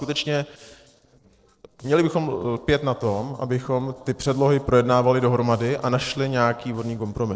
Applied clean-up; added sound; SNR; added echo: neural separator model SepFormer DNS4.